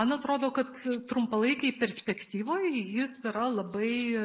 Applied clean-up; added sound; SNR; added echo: neural mask model Resemble Enhance denoiser.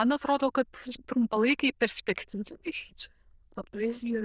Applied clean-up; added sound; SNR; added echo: neural diffusion model UNIVERSE++.